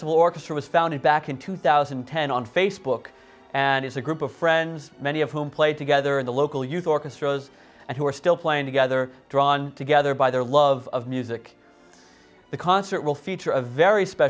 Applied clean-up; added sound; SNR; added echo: none; none; none; none.